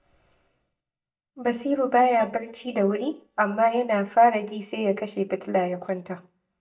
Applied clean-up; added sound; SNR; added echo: neural mask model DeepFilterNet 3.